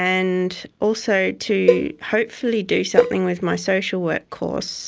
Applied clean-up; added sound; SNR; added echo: none; Cowbell; 2 dB; none.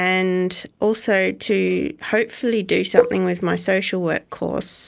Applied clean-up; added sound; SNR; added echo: neural mask model Resemble Enhance denoiser.